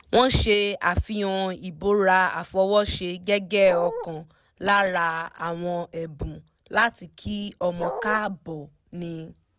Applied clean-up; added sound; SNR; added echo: none; Bark; 6 dB; none.